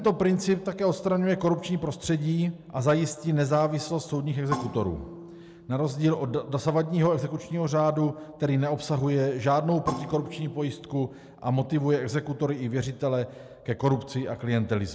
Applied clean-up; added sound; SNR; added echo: none; Percussion; 15 dB; none.